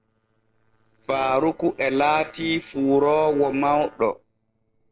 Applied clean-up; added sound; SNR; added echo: neural separator model SepFormer DNS4.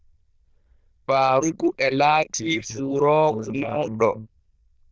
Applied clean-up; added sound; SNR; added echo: neural diffusion model UNIVERSE++.